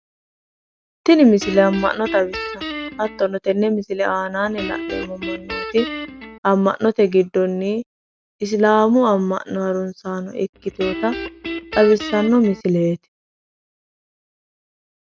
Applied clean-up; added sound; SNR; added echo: none; Guitar; 9 dB; none.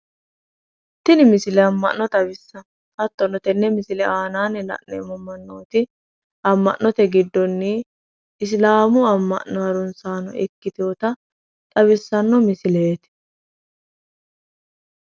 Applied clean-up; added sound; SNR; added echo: none; none; none; none.